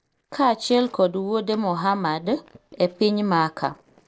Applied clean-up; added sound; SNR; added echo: neural separator model SepFormer DNS4.